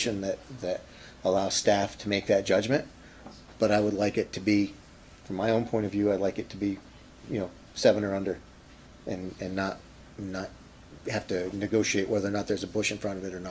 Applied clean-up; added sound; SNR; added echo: none; none; none; none.